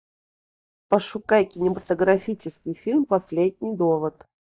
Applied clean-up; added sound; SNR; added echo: neural mask model DeepFilterNet 3.